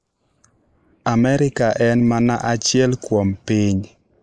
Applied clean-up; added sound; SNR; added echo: neural mask model Resemble Enhance denoiser.